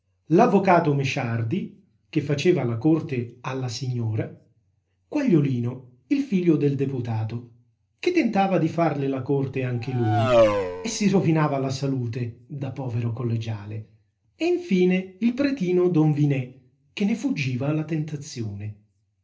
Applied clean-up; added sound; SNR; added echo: none; Race car, auto racing; 0 dB; reverberation time 0.3 s.